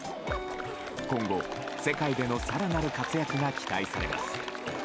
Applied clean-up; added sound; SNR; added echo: none; Zipper (clothing); 13 dB; none.